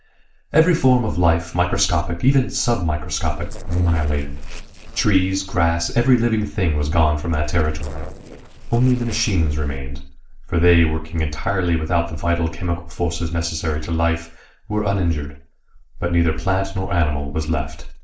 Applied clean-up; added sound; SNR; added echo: neural separator model SepFormer DNS4.